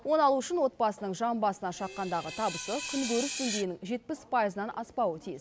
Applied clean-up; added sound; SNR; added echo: none; Screech; 9 dB; none.